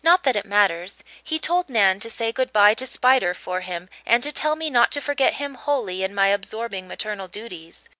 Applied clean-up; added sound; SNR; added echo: none; none; none; none.